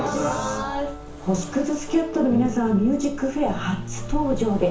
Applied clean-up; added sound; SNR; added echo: none; Accelerating, revving, vroom; 11 dB; reverberation time 0.7 s.